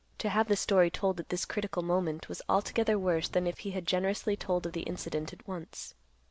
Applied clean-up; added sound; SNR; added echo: none; Wind; 19 dB; none.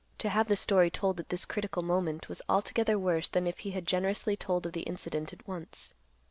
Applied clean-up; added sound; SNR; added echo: none; none; none; none.